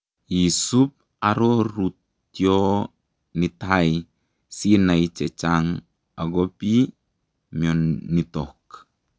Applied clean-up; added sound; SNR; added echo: none; none; none; none.